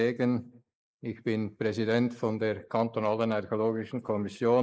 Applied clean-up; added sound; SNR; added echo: neural mask model Resemble Enhance denoiser.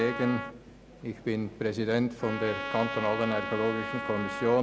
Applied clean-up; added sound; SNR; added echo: none; Trumpet; 8 dB; none.